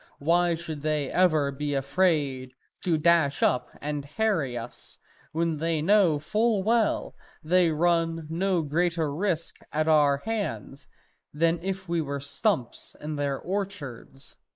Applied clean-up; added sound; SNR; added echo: neural mask model Resemble Enhance denoiser.